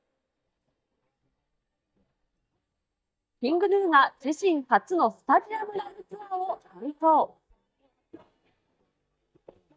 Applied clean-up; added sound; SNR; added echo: neural mask model DeepFilterNet 3.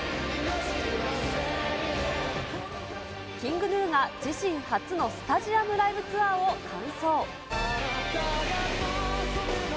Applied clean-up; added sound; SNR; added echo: none; none; none; none.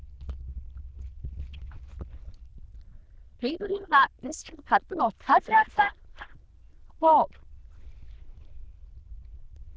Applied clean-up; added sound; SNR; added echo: neural diffusion model UNIVERSE++.